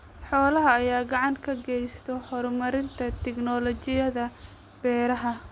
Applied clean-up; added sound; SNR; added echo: none; none; none; none.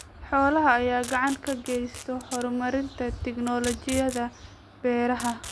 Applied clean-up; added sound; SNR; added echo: none; Packing tape, duct tape; 14 dB; none.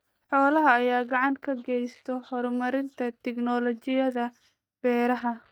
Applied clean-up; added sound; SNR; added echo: neural mask model DeepFilterNet 3.